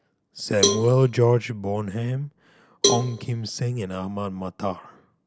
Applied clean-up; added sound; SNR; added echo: none; Cowbell; 4 dB; none.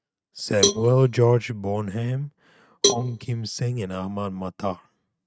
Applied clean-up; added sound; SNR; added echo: neural mask model RNNoise.